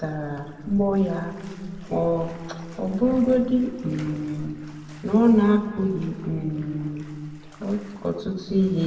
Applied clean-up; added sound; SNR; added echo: none; Bathtub (filling or washing); 20 dB; reverberation time 2.1 s.